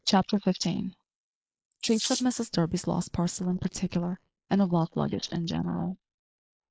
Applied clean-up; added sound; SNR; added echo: neural mask model Resemble Enhance denoiser.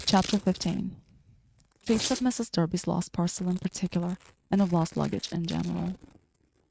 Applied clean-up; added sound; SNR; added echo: neural mask model RNNoise.